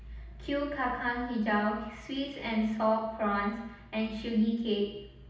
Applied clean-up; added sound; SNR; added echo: none; none; none; reverberation time 0.9 s.